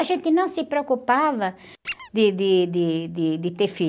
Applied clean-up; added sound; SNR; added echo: none; Squeak; 16 dB; none.